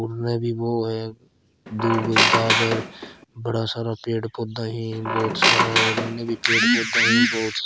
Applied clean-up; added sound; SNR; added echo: none; Squeak; -2 dB; none.